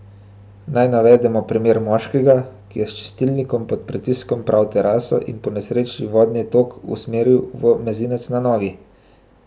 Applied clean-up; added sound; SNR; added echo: none; none; none; none.